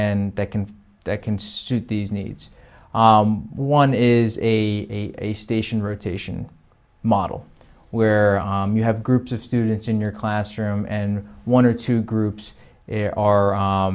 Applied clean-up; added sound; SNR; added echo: none; none; none; none.